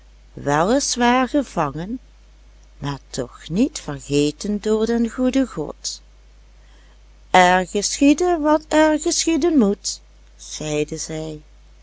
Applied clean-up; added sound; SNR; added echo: none; none; none; none.